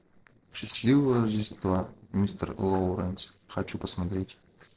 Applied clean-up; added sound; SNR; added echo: neural separator model SepFormer DNS4.